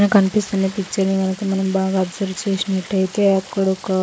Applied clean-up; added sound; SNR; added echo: neural mask model Resemble Enhance denoiser.